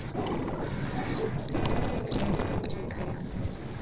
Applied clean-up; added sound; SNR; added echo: neural separator model SepFormer DNS4.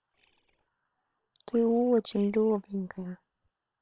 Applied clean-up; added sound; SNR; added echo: neural separator model SepFormer WHAM!.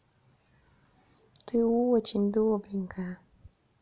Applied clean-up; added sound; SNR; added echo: none; none; none; none.